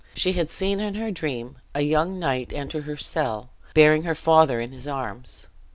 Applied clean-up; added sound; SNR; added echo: none; none; none; none.